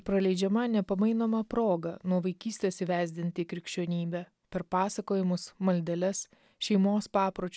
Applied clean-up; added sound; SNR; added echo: none; none; none; none.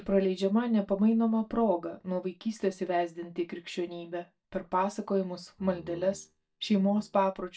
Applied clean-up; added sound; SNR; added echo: neural mask model DeepFilterNet 3.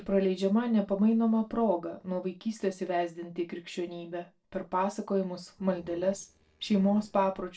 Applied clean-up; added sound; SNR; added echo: neural separator model SepFormer DNS4.